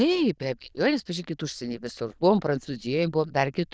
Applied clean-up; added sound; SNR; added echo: neural diffusion model UNIVERSE++.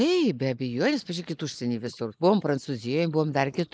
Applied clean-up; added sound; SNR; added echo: neural mask model Resemble Enhance denoiser.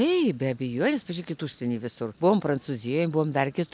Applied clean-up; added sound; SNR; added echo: none; none; none; none.